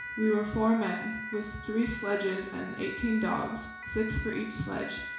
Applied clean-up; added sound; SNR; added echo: none; Siren; 10 dB; reverberation time 0.7 s.